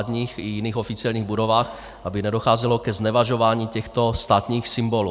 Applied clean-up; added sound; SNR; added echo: none; none; none; none.